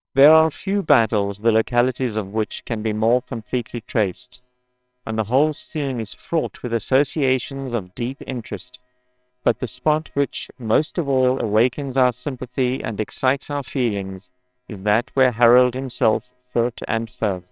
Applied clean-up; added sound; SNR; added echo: neural separator model SepFormer WHAMR!.